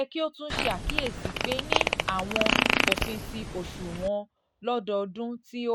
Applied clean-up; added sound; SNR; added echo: none; Fart; -4 dB; none.